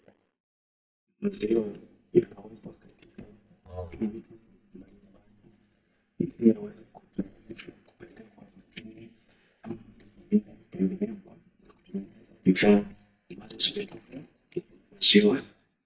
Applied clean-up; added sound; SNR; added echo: neural mask model DeepFilterNet 3.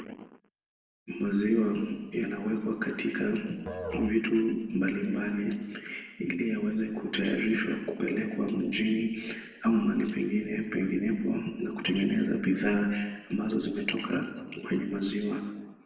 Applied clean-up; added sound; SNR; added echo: none; Musical instrument; 13 dB; reverberation time 1.2 s.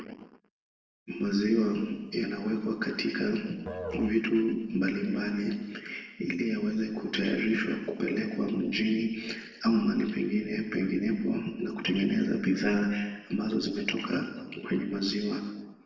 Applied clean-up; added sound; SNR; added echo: neural separator model SepFormer DNS4.